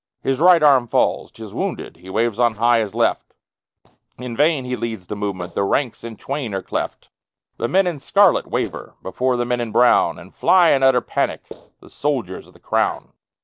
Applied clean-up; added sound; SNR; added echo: neural separator model SepFormer DNS4.